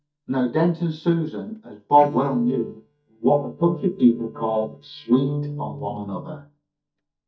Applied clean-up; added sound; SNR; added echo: neural mask model DeepFilterNet 3.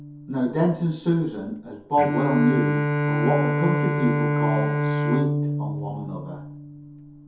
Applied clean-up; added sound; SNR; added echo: none; Bowed string instrument; -1 dB; reverberation time 0.6 s.